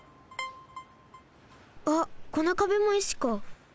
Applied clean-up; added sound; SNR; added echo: none; none; none; none.